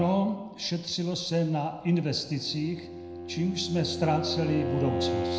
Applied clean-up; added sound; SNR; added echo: none; Bowed string instrument; 6 dB; reverberation time 0.7 s.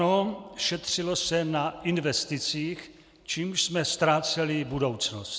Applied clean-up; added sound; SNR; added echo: none; none; none; none.